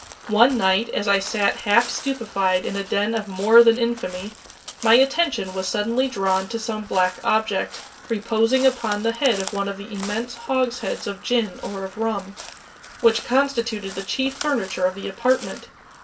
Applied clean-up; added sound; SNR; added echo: none; Crow; 17 dB; reverberation time 0.1 s.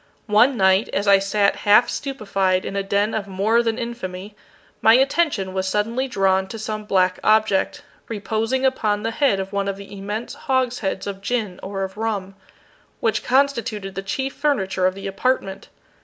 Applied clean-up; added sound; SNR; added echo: none; none; none; none.